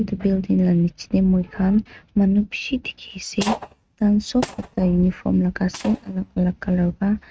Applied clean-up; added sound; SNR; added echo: neural mask model RNNoise.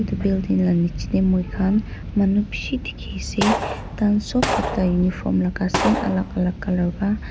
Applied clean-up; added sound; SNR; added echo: none; Gunshot, gunfire; 6 dB; none.